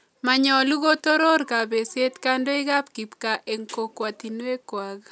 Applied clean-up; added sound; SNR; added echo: none; none; none; none.